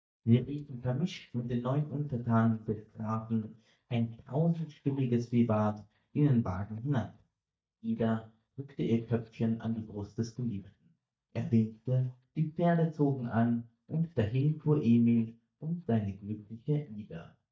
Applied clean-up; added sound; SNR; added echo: neural mask model DeepFilterNet 3.